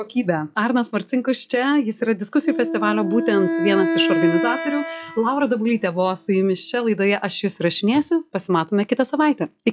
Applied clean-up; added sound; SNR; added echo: classical method log-MMSE.